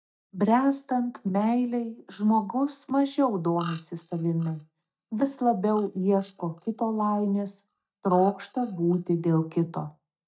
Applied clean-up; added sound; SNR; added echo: neural mask model DeepFilterNet 3.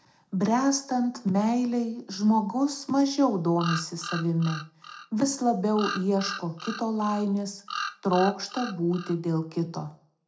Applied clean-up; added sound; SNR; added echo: none; Bird vocalization, bird call, bird song; 11 dB; reverberation time 0.3 s.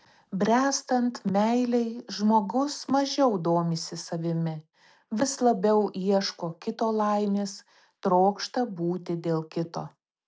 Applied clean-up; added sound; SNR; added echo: none; none; none; none.